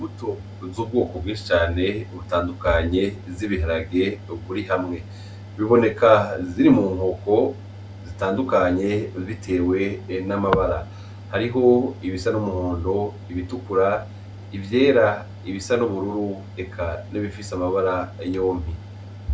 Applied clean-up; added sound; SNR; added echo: none; Mechanical fan; 15 dB; none.